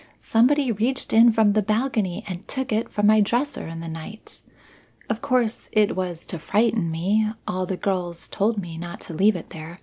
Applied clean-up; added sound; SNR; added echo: none; none; none; none.